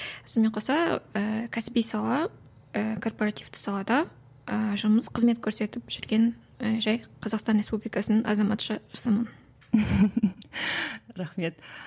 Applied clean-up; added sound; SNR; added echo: none; none; none; none.